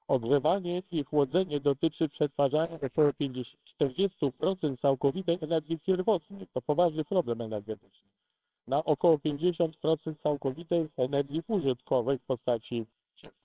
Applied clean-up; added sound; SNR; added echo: neural separator model SepFormer WHAMR!.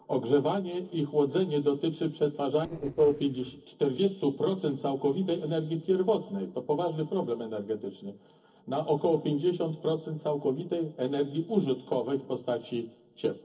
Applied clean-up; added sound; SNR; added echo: neural separator model SepFormer DNS4.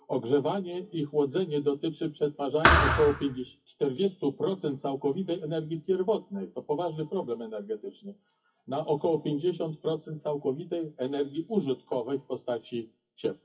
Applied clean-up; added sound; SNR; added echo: classical method WPE with log-MMSE.